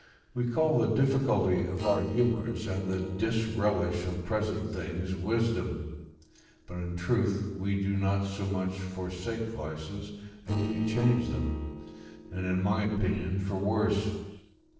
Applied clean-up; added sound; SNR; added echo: neural separator model SepFormer DNS4.